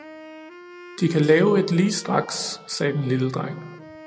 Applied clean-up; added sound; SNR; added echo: none; Wind instrument, woodwind instrument; 20 dB; none.